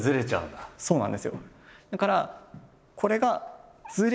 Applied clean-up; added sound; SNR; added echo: none; none; none; none.